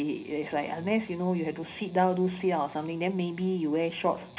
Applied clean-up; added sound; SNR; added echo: none; none; none; reverberation time 0.4 s.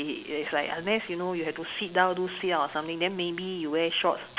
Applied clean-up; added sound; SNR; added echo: none; none; none; none.